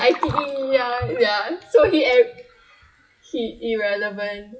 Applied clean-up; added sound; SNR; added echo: classical method WPE with log-MMSE.